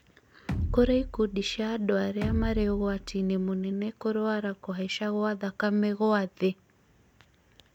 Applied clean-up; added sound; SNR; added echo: none; Bass drum; 5 dB; none.